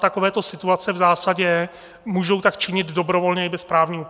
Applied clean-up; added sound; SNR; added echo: none; none; none; none.